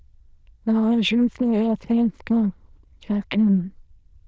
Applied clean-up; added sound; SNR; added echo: neural diffusion model UNIVERSE++.